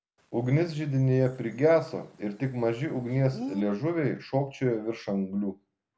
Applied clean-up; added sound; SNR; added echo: none; Bird; 16 dB; none.